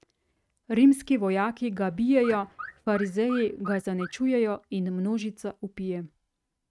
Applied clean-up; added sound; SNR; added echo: neural mask model RNNoise.